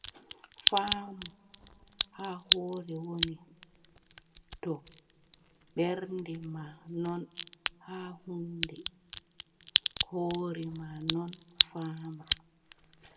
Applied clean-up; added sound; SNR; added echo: none; Crack; -2 dB; reverberation time 1.2 s.